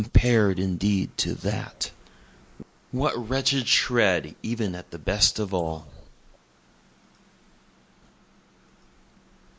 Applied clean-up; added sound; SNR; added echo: neural mask model Resemble Enhance denoiser.